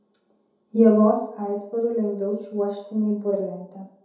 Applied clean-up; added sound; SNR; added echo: none; none; none; reverberation time 2.6 s.